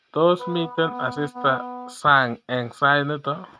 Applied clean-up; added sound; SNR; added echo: neural mask model RNNoise.